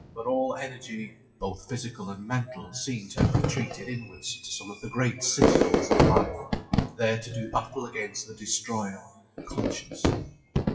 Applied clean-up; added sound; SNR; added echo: classical method WPE with log-MMSE.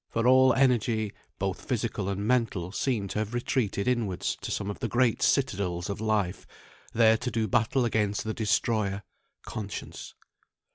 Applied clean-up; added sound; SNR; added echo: none; none; none; none.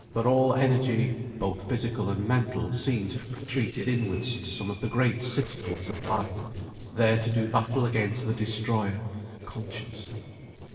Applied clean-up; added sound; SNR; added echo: neural separator model SepFormer DNS4.